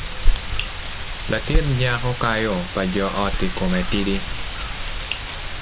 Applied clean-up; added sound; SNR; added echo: none; Wind; -2 dB; none.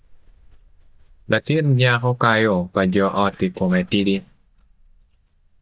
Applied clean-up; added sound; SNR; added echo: neural mask model DeepFilterNet 3.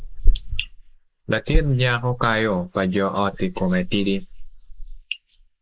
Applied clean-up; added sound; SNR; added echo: neural mask model Resemble Enhance denoiser.